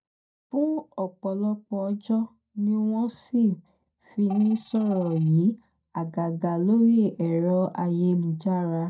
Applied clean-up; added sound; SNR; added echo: neural mask model DeepFilterNet 3.